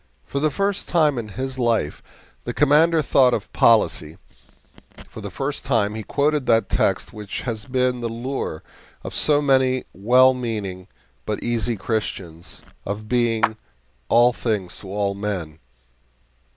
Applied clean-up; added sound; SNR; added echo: none; Clapping; 8 dB; none.